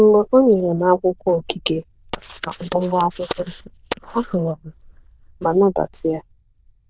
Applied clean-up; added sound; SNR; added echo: neural diffusion model UNIVERSE++.